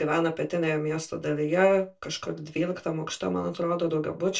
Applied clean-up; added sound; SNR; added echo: none; none; none; reverberation time 0.2 s.